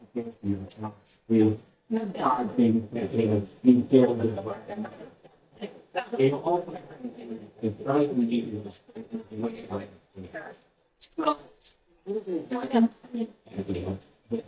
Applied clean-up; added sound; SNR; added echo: neural mask model DeepFilterNet 3.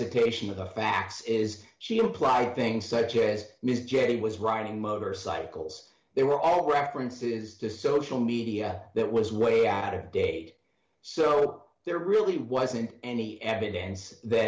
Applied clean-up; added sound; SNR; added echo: none; none; none; none.